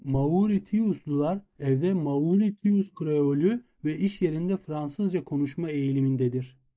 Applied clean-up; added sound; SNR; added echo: neural mask model Resemble Enhance denoiser.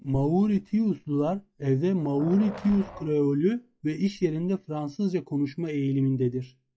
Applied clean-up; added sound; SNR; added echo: classical method log-MMSE.